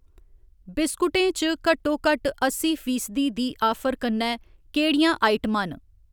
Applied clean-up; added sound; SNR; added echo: none; none; none; none.